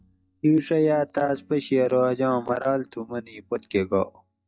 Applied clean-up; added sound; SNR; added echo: neural mask model DeepFilterNet 3.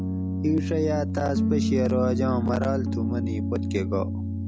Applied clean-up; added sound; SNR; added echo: none; Piano; -2 dB; none.